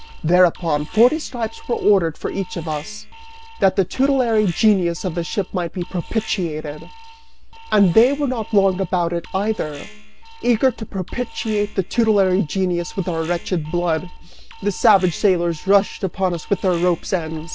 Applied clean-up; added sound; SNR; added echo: none; Alarm; 16 dB; none.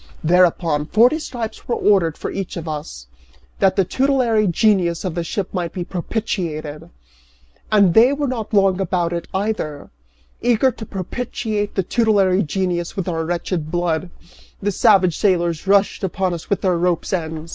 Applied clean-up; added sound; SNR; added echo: none; none; none; none.